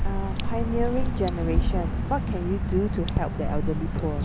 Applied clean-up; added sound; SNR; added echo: none; Drip / Water; -4 dB; none.